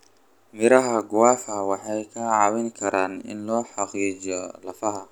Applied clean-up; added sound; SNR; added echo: none; none; none; none.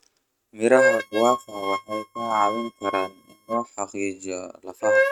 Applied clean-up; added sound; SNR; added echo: neural mask model RNNoise.